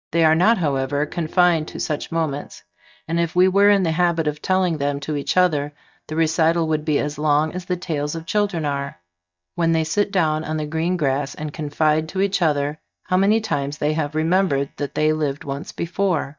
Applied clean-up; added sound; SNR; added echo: neural mask model DeepFilterNet 3.